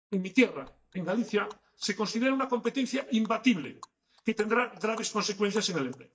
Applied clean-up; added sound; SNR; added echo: neural mask model DeepFilterNet 3.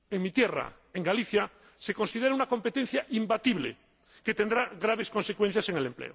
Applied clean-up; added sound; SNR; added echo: none; none; none; none.